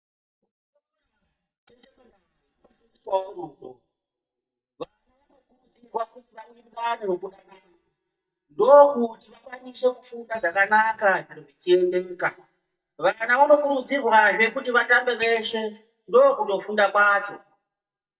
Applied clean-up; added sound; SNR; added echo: neural mask model DeepFilterNet 3.